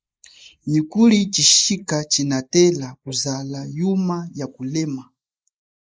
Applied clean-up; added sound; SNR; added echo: neural mask model Resemble Enhance denoiser.